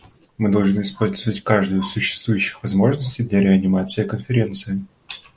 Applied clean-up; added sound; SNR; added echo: none; none; none; none.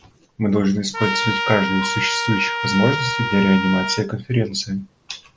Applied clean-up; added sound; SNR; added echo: none; Trumpet; 4 dB; none.